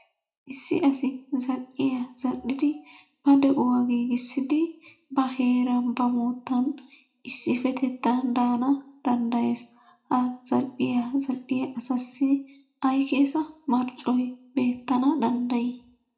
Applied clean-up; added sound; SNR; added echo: none; none; none; reverberation time 0.4 s.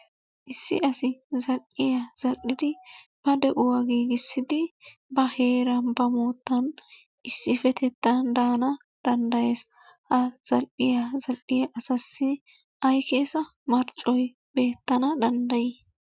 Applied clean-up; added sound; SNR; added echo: none; none; none; none.